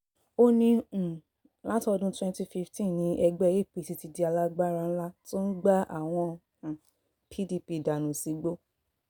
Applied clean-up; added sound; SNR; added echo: none; none; none; none.